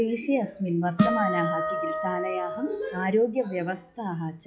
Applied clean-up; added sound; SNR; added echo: classical method log-MMSE.